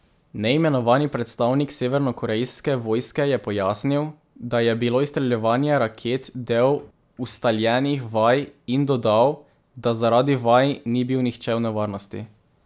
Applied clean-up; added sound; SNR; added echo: none; none; none; none.